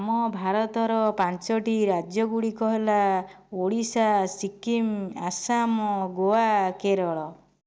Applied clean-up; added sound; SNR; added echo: none; none; none; none.